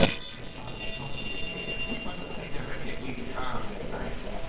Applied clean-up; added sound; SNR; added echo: neural separator model SepFormer WHAMR!.